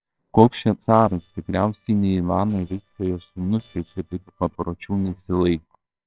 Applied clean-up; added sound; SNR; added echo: neural separator model SepFormer WHAMR!.